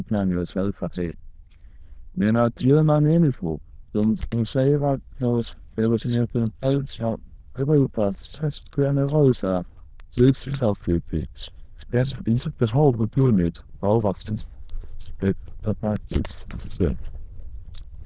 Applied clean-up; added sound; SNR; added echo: neural diffusion model UNIVERSE++.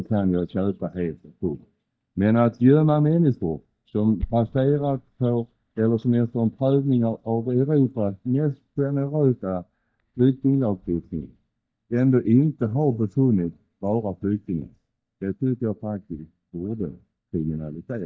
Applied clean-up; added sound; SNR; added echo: neural mask model DeepFilterNet 3.